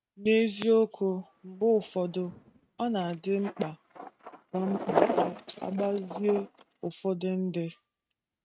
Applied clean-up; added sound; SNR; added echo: neural mask model RNNoise.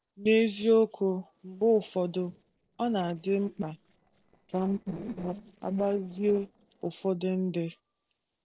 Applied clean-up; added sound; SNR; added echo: neural separator model SepFormer DNS4.